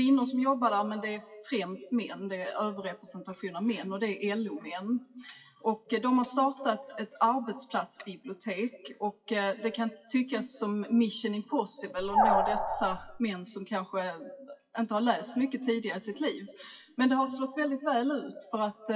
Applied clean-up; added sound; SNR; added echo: classical method WPE with log-MMSE.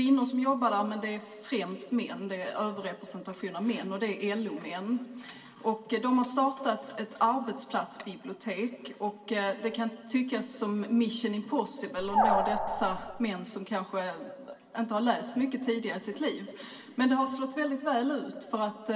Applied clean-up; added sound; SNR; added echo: none; Animal; -2 dB; reverberation time 2.0 s.